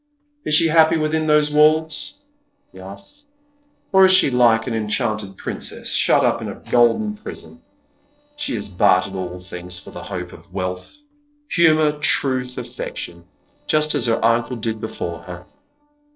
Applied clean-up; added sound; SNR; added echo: neural separator model SepFormer DNS4.